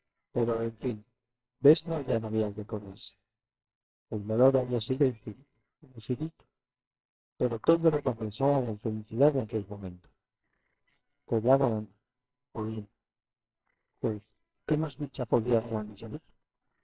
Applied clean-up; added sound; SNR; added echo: neural separator model SepFormer WHAMR!.